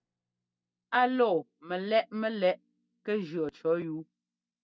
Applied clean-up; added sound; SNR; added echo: neural mask model DeepFilterNet 3.